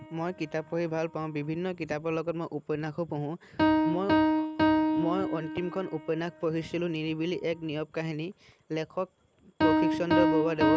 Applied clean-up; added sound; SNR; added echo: none; Piano; -2 dB; none.